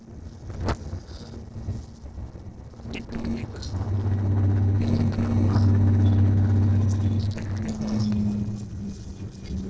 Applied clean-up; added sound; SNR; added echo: neural separator model SepFormer DNS4.